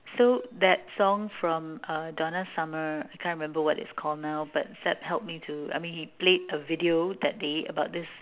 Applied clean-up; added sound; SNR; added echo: none; none; none; none.